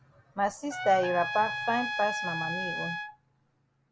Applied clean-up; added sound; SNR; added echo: none; Trumpet; 4 dB; none.